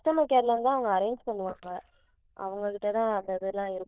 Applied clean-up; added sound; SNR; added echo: neural diffusion model UNIVERSE++.